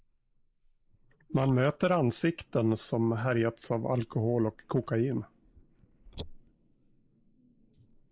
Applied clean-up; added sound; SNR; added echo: neural mask model Resemble Enhance denoiser.